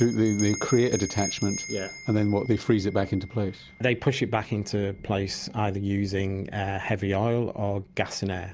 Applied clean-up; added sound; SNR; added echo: none; Bell; 16 dB; none.